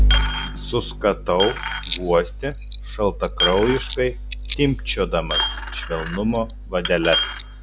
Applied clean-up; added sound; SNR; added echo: none; Coin (dropping); 2 dB; none.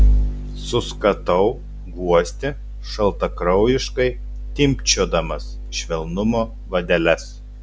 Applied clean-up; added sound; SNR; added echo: none; none; none; none.